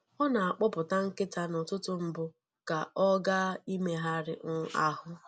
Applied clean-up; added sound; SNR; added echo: none; none; none; none.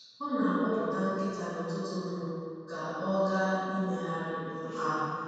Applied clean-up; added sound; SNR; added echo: none; none; none; reverberation time 2.1 s.